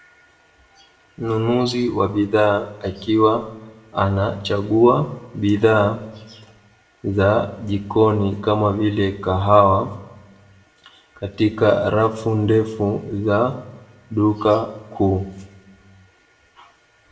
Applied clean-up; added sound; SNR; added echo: none; none; none; reverberation time 0.6 s.